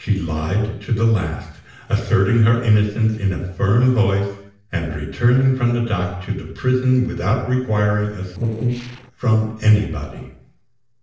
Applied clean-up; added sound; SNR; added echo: neural separator model SepFormer DNS4.